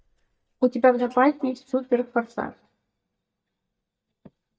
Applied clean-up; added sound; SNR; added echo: neural mask model DeepFilterNet 3.